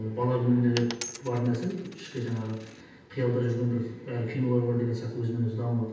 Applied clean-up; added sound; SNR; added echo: none; Coin (dropping); 15 dB; reverberation time 0.9 s.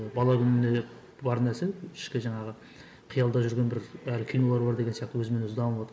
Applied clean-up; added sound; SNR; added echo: none; none; none; none.